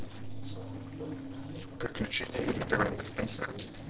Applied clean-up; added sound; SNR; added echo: neural separator model SepFormer DNS4.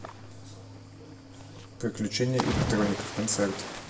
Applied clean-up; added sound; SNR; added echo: none; Cricket / Waves, surf; 4 dB; reverberation time 0.9 s.